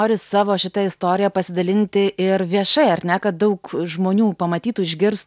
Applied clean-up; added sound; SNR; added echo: none; none; none; none.